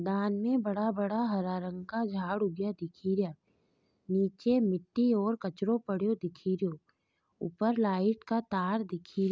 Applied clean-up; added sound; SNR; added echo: none; none; none; none.